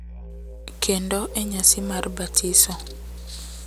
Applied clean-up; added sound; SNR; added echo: none; Musical instrument; 11 dB; none.